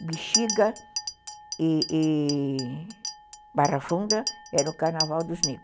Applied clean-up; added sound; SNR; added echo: none; Chink, clink; 6 dB; none.